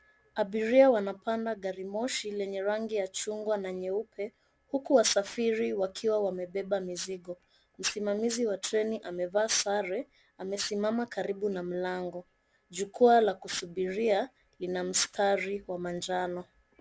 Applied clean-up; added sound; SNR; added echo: none; none; none; none.